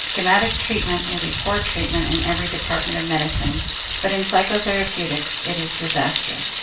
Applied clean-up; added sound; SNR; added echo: none; Thunder; 2 dB; reverberation time 0.4 s.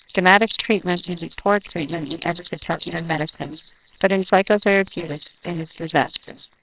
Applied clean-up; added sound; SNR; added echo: neural separator model SepFormer WHAMR!.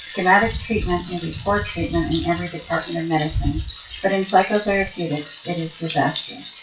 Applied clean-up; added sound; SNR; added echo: classical method WPE with log-MMSE.